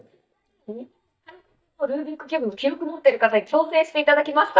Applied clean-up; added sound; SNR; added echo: neural mask model DeepFilterNet 3.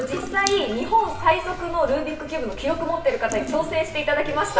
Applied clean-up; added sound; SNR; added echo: none; Drip / Sink (filling or washing) / Water tap, faucet; 12 dB; reverberation time 1.0 s.